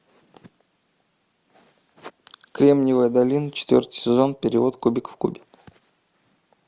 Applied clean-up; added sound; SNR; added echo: none; none; none; none.